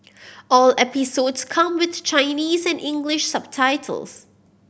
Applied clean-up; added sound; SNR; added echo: none; none; none; none.